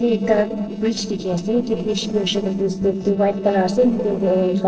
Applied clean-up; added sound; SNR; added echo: neural separator model SepFormer DNS4.